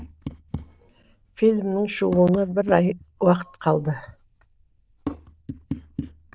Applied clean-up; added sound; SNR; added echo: neural diffusion model UNIVERSE++.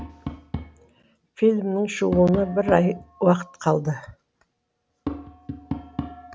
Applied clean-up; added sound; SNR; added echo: none; Tap; 12 dB; none.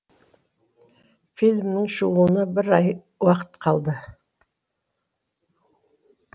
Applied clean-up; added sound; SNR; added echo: none; none; none; none.